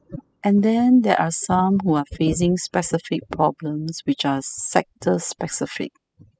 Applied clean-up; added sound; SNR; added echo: classical method spectral subtraction.